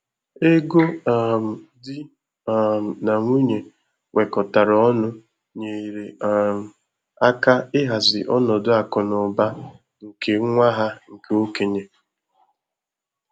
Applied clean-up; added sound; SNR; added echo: none; none; none; none.